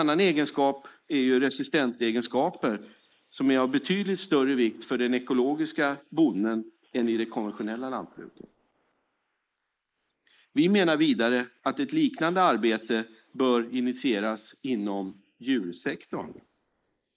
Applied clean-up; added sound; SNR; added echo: neural mask model Resemble Enhance denoiser.